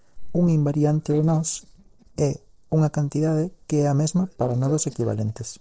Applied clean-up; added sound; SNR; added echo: neural separator model SepFormer DNS4.